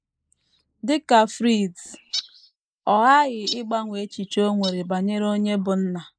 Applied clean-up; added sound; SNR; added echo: neural mask model Resemble Enhance denoiser.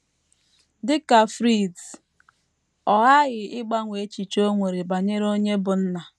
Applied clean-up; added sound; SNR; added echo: none; none; none; none.